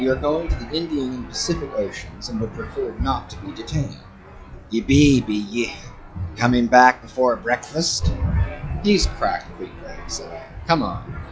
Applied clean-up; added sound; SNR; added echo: classical method log-MMSE.